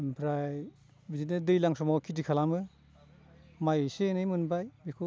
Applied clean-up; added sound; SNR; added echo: none; none; none; none.